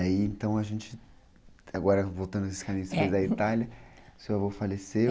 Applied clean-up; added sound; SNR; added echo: none; none; none; none.